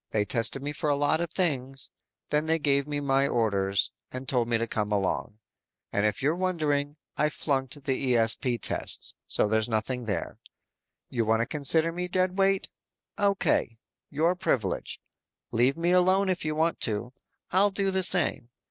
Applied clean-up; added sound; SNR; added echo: none; none; none; none.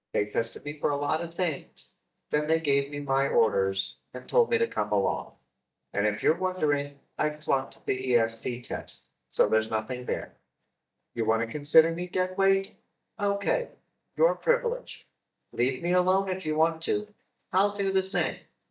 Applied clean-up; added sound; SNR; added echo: neural mask model DeepFilterNet 3.